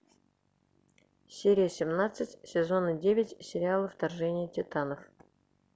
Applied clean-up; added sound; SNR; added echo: none; none; none; none.